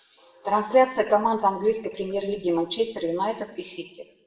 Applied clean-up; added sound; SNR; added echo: none; none; none; reverberation time 0.7 s.